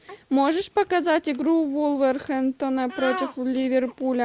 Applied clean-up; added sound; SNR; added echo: none; none; none; none.